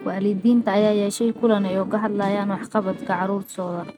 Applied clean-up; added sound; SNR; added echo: neural mask model RNNoise.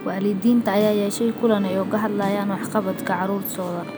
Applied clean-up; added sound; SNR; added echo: none; Bowed string instrument + Snare drum; 19 dB; none.